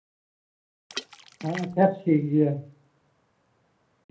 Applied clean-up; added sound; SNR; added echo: none; Water / Splash, splatter; 17 dB; reverberation time 0.3 s.